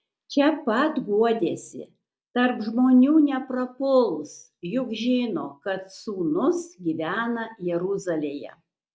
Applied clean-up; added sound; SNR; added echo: none; none; none; none.